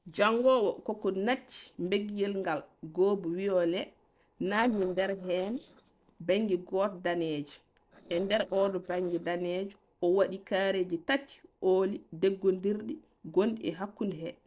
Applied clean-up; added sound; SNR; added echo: neural separator model SepFormer DNS4.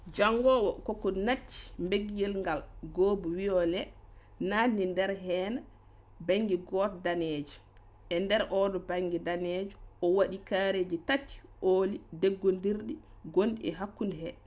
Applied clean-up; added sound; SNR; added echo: none; none; none; none.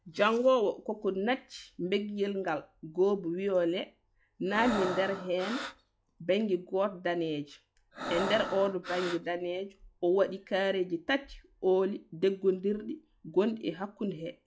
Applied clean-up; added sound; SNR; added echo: classical method log-MMSE.